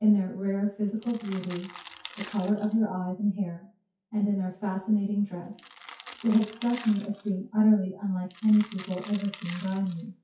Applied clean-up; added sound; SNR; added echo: classical method WPE with log-MMSE.